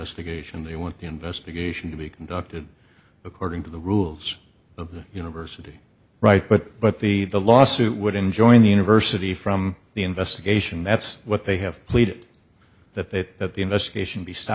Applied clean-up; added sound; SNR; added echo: none; none; none; none.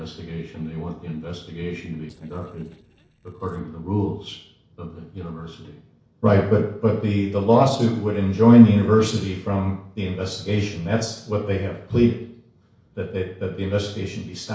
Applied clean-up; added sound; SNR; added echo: neural separator model SepFormer DNS4.